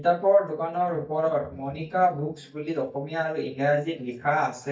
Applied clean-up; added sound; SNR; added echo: neural mask model DeepFilterNet 3.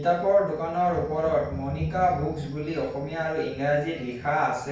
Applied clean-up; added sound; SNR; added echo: none; Thunder; 13 dB; reverberation time 0.5 s.